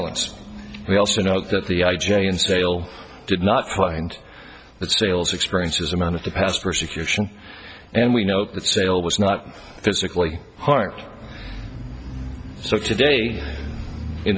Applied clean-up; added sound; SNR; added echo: none; none; none; none.